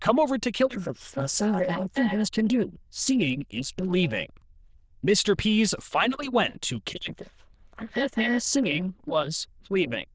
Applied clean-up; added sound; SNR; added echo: neural diffusion model UNIVERSE++.